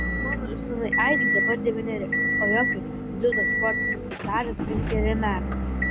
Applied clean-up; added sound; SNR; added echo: none; Motor vehicle (road) / Engine; -4 dB; none.